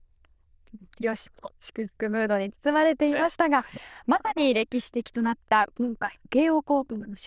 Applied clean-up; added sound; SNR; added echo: neural diffusion model UNIVERSE++.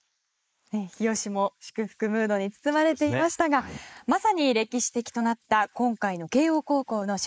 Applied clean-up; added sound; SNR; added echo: neural mask model Resemble Enhance denoiser.